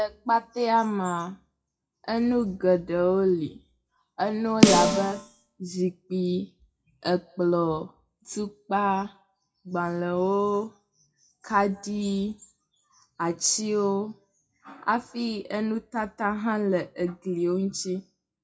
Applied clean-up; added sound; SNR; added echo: classical method WPE with log-MMSE.